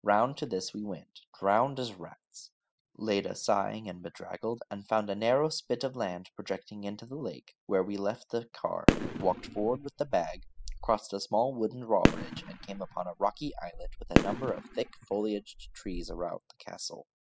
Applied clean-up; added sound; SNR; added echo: classical method spectral subtraction.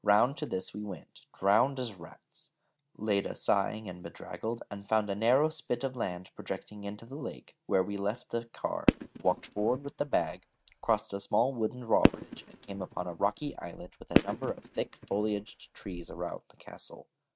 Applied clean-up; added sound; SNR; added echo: neural mask model RNNoise.